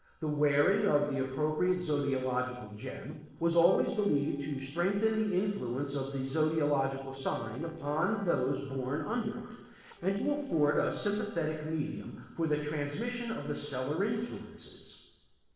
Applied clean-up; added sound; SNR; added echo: neural separator model SepFormer DNS4.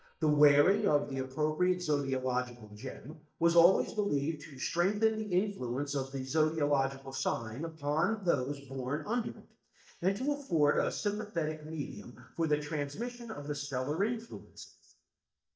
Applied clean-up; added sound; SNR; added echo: neural mask model DeepFilterNet 3.